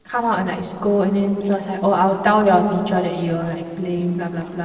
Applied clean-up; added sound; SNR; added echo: neural separator model SepFormer DNS4.